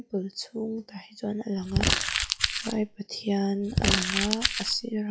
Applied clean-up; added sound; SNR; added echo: classical method log-MMSE.